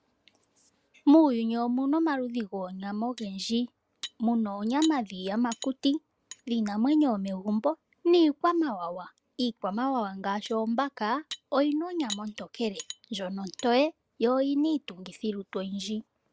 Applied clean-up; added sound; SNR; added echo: none; Cutlery, silverware; 18 dB; none.